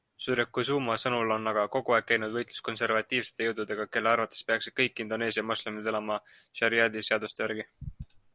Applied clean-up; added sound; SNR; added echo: none; none; none; none.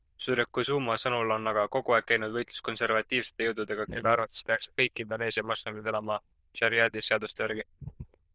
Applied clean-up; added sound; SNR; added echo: neural diffusion model UNIVERSE++.